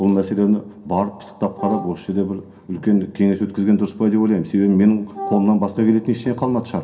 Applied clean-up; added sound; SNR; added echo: none; Wind instrument, woodwind instrument; 11 dB; reverberation time 0.3 s.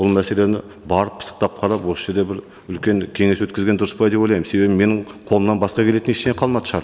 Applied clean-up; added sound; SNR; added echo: none; none; none; none.